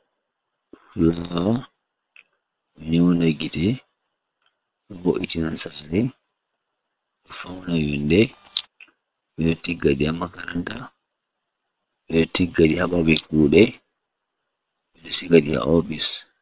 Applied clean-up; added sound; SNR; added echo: neural separator model SepFormer WHAM!.